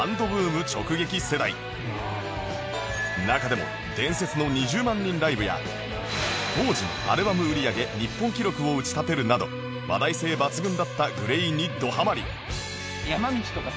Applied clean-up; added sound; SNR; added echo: none; none; none; none.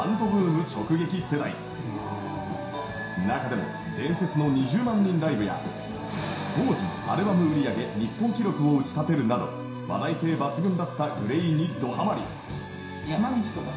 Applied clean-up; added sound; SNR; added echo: none; none; none; reverberation time 0.7 s.